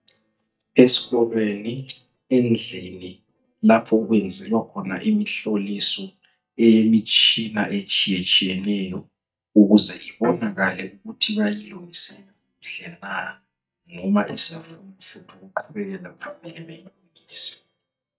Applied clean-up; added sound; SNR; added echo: neural mask model DeepFilterNet 3.